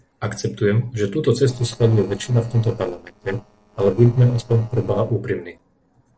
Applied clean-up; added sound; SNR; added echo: neural separator model SepFormer DNS4.